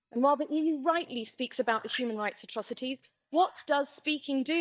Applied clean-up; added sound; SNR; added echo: neural mask model DeepFilterNet 3.